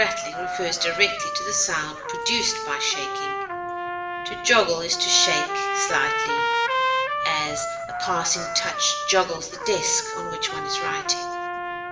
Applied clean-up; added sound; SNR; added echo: none; Trumpet; 2 dB; reverberation time 0.7 s.